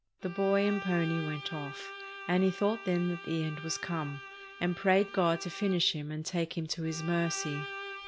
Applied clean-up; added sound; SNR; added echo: none; Bowed string instrument; 12 dB; none.